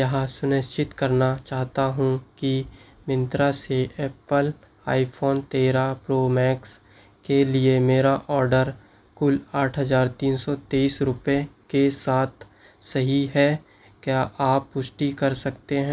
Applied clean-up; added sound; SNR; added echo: none; none; none; none.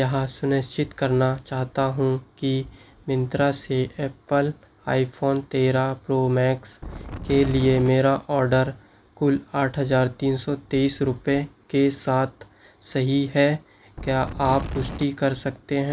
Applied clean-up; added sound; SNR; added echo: none; Wind; 9 dB; none.